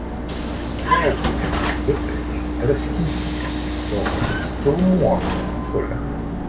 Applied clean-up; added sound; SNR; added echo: none; Vehicle; -2 dB; reverberation time 1.5 s.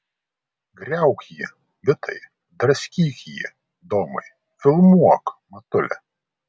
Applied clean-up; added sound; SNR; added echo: none; none; none; none.